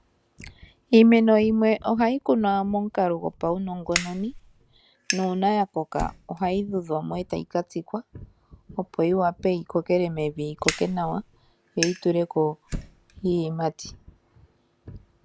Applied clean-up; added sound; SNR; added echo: none; Fire; 14 dB; none.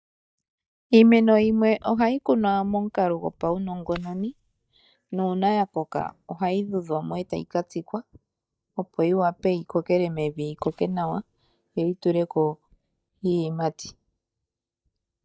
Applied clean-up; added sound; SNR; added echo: neural mask model DeepFilterNet 3.